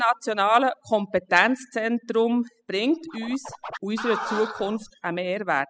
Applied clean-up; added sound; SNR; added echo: classical method spectral subtraction.